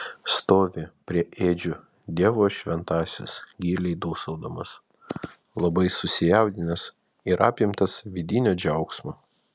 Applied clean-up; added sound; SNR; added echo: none; none; none; none.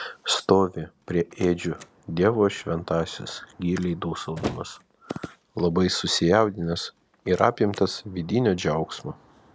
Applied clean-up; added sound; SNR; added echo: none; Slam; 20 dB; none.